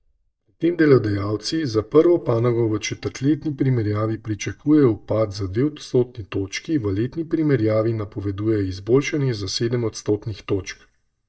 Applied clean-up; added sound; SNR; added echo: neural mask model DeepFilterNet 3.